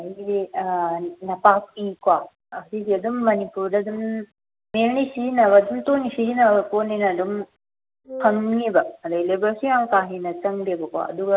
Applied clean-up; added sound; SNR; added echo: none; Wind instrument, woodwind instrument; 12 dB; none.